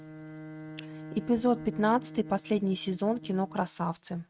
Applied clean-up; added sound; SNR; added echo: neural mask model RNNoise.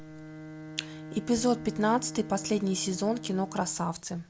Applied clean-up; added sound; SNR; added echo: none; Bowed string instrument; 12 dB; none.